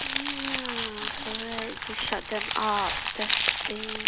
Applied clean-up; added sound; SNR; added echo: none; Crumpling, crinkling; -3 dB; none.